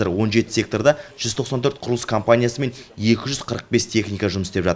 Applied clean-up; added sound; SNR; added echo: none; none; none; none.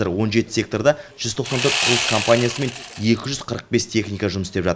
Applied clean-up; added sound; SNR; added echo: none; Sawing; 3 dB; none.